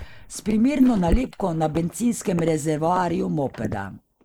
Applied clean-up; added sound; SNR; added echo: neural mask model Resemble Enhance denoiser.